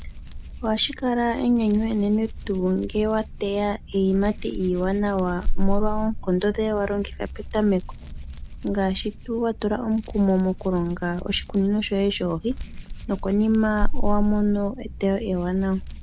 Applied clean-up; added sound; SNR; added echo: none; Hands; 4 dB; none.